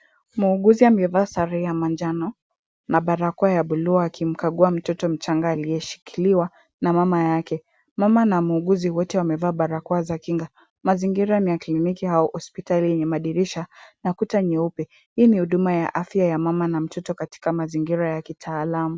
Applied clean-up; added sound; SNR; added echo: none; none; none; none.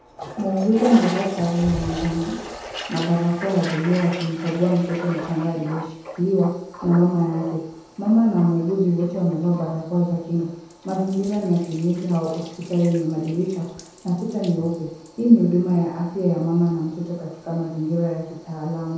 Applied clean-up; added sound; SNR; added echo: none; Toilet flush; 15 dB; reverberation time 0.9 s.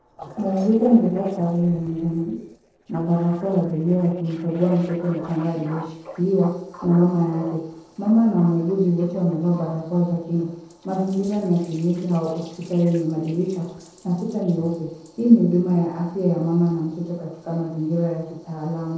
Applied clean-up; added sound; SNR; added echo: neural separator model SepFormer DNS4.